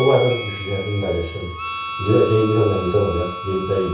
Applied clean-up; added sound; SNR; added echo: none; Harmonica; 10 dB; reverberation time 0.6 s.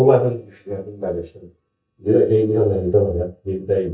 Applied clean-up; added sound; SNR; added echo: neural mask model DeepFilterNet 3.